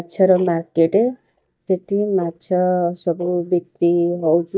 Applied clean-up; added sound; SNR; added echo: neural mask model DeepFilterNet 3.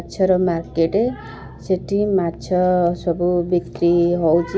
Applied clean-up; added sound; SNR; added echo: none; none; none; none.